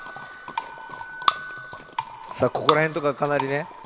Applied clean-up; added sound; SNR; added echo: none; Liquid + Wind instrument, woodwind instrument; 14 dB; none.